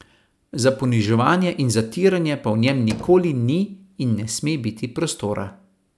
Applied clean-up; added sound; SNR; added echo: none; Slam; 18 dB; none.